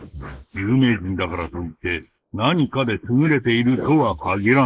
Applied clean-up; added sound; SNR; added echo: neural mask model Resemble Enhance denoiser.